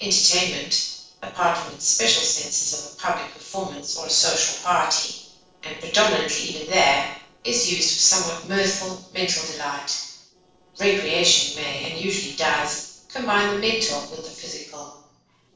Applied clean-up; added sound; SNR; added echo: neural separator model SepFormer DNS4.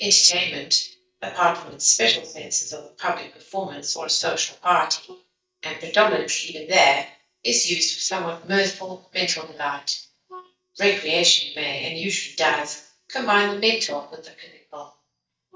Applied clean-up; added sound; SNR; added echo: neural mask model DeepFilterNet 3.